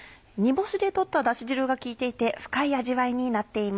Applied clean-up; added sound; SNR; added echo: none; none; none; none.